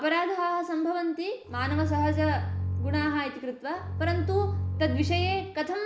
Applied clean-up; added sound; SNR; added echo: none; Bowed string instrument; 1 dB; none.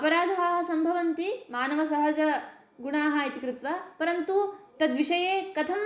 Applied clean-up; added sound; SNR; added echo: none; none; none; none.